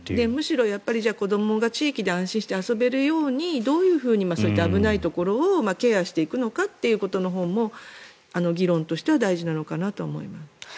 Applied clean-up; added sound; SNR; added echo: none; none; none; none.